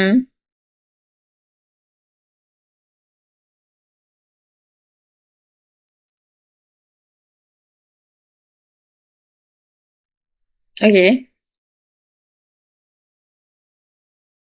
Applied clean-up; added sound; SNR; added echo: neural mask model Resemble Enhance denoiser.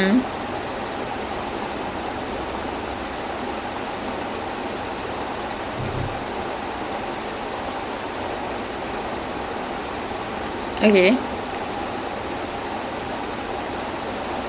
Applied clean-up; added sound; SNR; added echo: none; none; none; none.